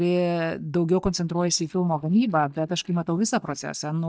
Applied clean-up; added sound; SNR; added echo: neural mask model DeepFilterNet 3.